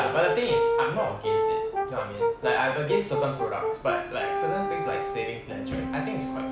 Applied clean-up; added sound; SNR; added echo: none; Brass instrument; -1 dB; reverberation time 1.8 s.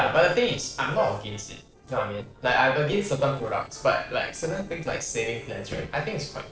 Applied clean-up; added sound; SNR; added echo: neural separator model SepFormer DNS4.